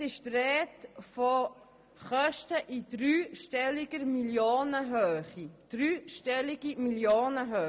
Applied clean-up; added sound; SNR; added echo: none; none; none; none.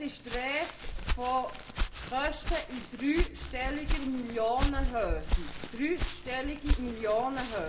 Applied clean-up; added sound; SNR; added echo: none; Walk, footsteps; 0 dB; reverberation time 0.4 s.